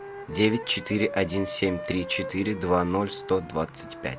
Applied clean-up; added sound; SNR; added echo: none; Wind instrument, woodwind instrument; 11 dB; none.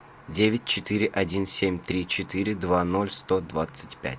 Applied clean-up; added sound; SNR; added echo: none; none; none; none.